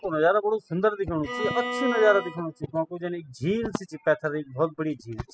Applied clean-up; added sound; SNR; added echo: classical method spectral subtraction.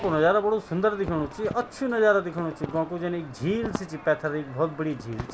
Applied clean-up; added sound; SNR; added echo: none; none; none; none.